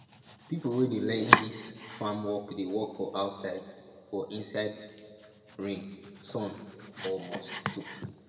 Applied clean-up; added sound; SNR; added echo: none; Domestic sounds, home sounds; 1 dB; reverberation time 1.6 s.